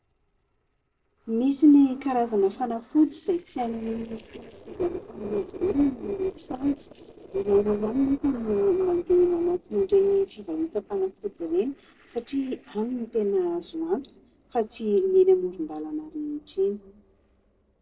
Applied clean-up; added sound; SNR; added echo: neural separator model SepFormer DNS4.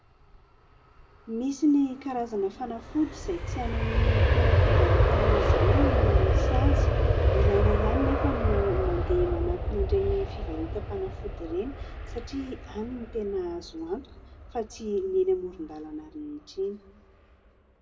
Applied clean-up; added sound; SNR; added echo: none; Aircraft; -5 dB; reverberation time 1.5 s.